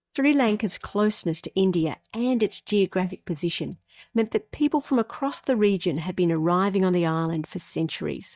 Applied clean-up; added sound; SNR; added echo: neural mask model DeepFilterNet 3.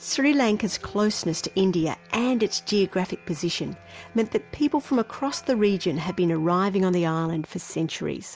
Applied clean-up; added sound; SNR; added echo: none; none; none; none.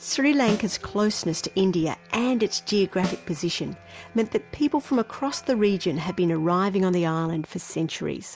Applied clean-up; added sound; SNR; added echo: none; Snare drum; 14 dB; none.